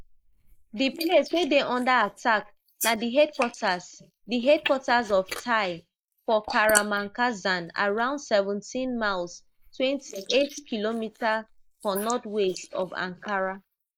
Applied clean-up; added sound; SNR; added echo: neural mask model Resemble Enhance denoiser.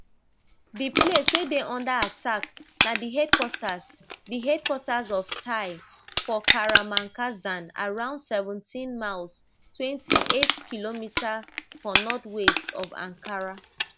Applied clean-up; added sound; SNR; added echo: none; Crushing; -3 dB; none.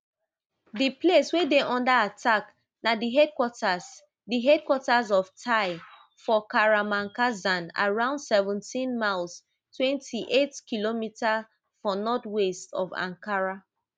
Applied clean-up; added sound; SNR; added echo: none; none; none; none.